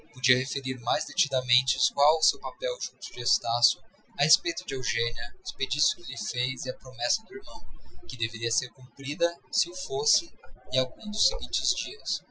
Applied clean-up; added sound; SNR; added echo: classical method Wiener filter.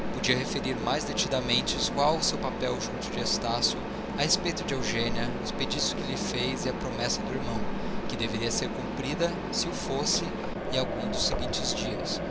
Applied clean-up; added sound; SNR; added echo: none; Mechanisms; 1 dB; none.